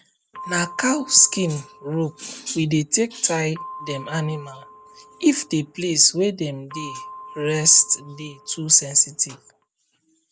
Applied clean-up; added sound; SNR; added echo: none; Percussion; 19 dB; none.